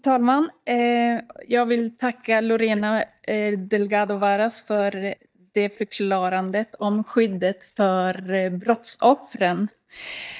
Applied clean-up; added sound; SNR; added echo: neural mask model DeepFilterNet 3.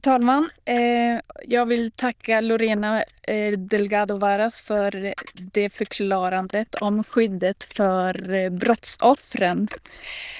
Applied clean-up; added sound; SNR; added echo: neural diffusion model UNIVERSE++.